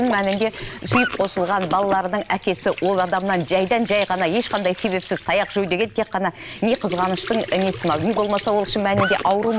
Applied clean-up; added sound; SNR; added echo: none; Squeak / Trickle, dribble / Sink (filling or washing); 10 dB; none.